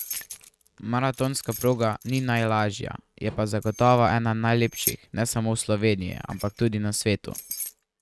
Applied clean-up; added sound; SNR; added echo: neural mask model RNNoise.